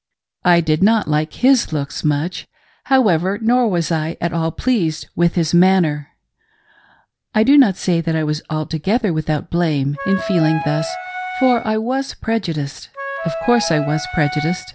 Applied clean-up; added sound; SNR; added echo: none; Wind instrument, woodwind instrument; 7 dB; none.